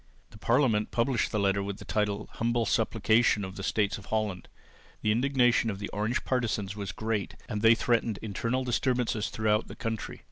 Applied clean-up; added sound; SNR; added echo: none; none; none; none.